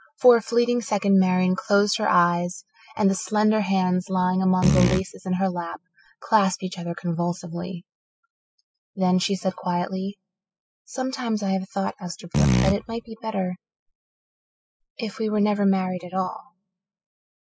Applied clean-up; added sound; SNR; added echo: classical method spectral subtraction.